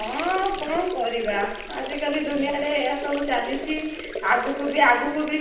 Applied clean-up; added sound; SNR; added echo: none; Sink (filling or washing) / Water; 11 dB; reverberation time 0.9 s.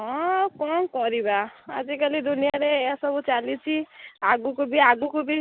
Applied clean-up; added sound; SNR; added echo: none; none; none; none.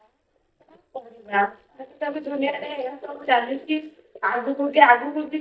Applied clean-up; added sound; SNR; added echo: neural mask model DeepFilterNet 3.